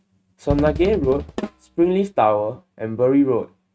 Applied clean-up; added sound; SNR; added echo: neural mask model RNNoise.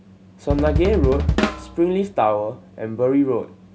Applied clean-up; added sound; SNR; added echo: none; Drum kit; 2 dB; none.